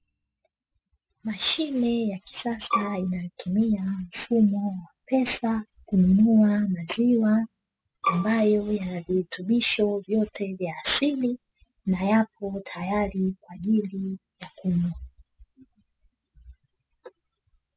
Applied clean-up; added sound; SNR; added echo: classical method spectral subtraction.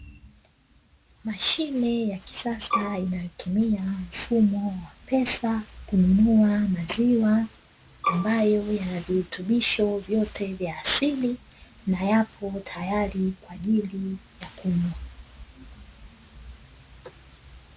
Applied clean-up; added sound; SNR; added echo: none; Bowed string instrument; 5 dB; none.